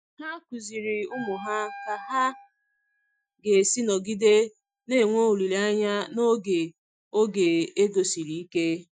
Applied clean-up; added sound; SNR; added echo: classical method Wiener filter.